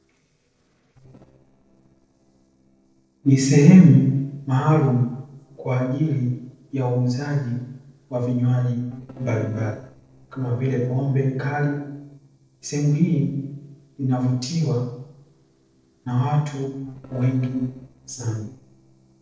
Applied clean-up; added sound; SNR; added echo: neural separator model SepFormer DNS4.